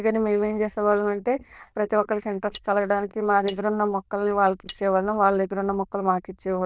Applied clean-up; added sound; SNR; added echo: neural diffusion model UNIVERSE++.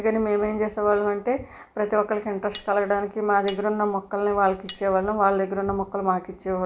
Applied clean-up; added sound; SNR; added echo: none; Cutlery, silverware; 5 dB; none.